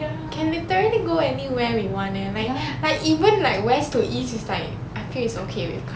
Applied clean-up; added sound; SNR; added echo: none; none; none; none.